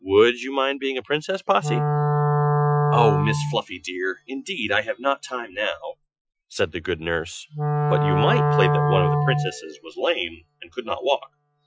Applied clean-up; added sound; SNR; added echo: classical method Wiener filter.